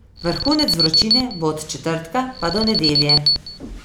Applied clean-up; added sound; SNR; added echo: none; Alarm; -2 dB; none.